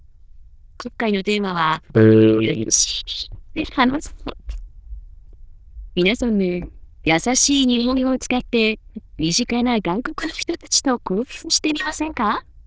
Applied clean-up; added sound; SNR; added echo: neural diffusion model UNIVERSE++.